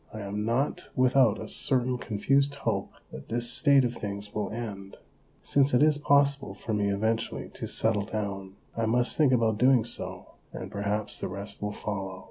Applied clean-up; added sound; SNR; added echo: none; none; none; none.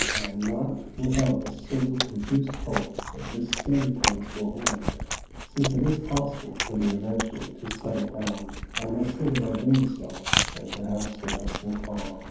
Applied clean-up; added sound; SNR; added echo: none; Chewing, mastication; 4 dB; reverberation time 0.9 s.